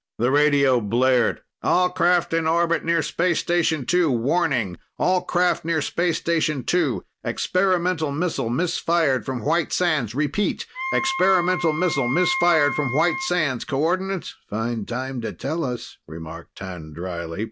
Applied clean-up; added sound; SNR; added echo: none; Wind instrument, woodwind instrument; 6 dB; none.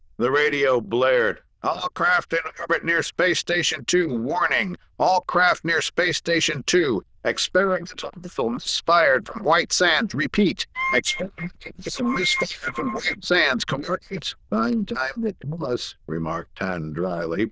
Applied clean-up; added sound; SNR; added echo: neural diffusion model UNIVERSE++.